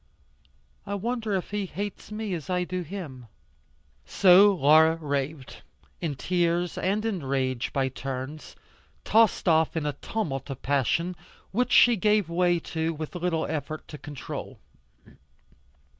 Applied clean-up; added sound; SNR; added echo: none; none; none; none.